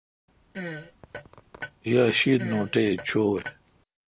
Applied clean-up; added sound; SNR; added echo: none; Fart; 13 dB; none.